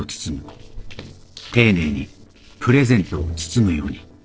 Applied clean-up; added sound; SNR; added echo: neural separator model SepFormer DNS4.